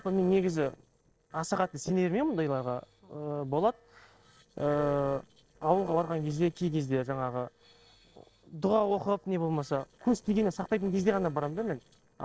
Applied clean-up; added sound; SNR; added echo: neural separator model SepFormer DNS4.